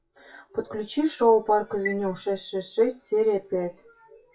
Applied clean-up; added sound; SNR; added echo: classical method WPE with log-MMSE.